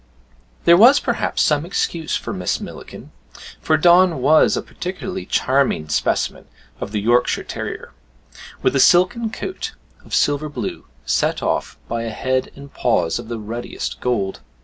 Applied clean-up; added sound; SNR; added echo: none; none; none; none.